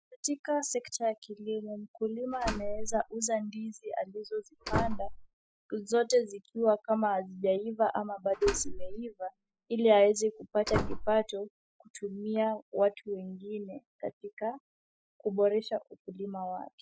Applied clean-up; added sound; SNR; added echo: classical method spectral subtraction.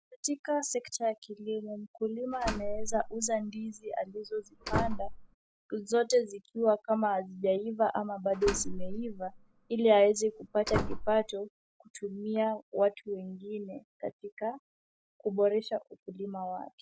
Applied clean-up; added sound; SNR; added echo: none; Slam; 4 dB; none.